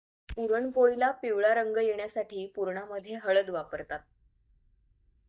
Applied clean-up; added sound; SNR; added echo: neural mask model DeepFilterNet 3.